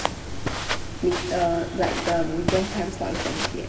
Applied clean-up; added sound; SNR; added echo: none; Walk, footsteps; 3 dB; reverberation time 2.0 s.